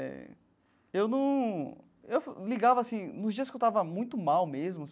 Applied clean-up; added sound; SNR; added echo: none; none; none; none.